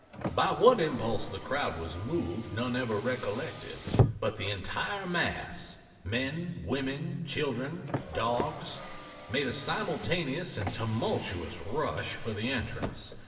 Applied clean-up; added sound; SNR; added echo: none; Car; 7 dB; reverberation time 2.6 s.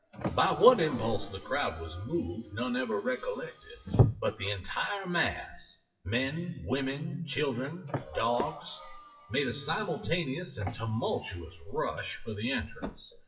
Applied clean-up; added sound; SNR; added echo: classical method WPE with log-MMSE.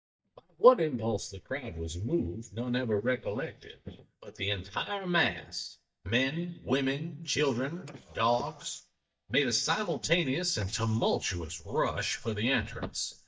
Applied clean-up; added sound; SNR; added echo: neural mask model DeepFilterNet 3.